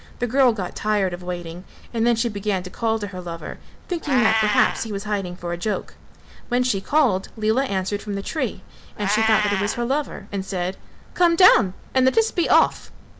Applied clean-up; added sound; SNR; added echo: none; Meow; 10 dB; none.